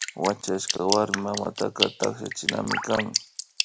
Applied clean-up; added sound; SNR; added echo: none; Drip; 3 dB; none.